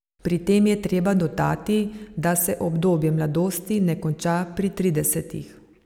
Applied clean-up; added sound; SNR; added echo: none; none; none; none.